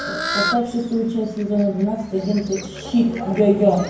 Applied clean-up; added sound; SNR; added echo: none; Fowl; 10 dB; reverberation time 0.9 s.